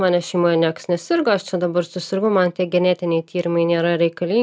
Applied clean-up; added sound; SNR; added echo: none; none; none; none.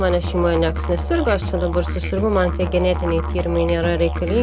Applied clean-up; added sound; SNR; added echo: none; Musical instrument; 3 dB; none.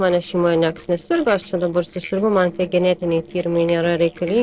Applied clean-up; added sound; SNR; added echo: neural separator model SepFormer DNS4.